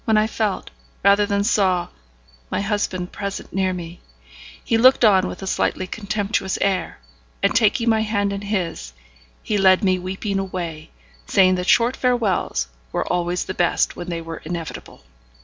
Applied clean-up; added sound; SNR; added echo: none; none; none; none.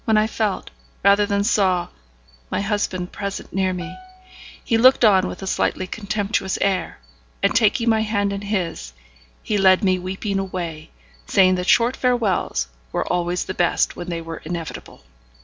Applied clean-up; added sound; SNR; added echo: none; Piano; 20 dB; none.